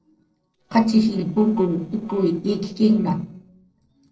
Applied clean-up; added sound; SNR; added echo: neural separator model SepFormer DNS4.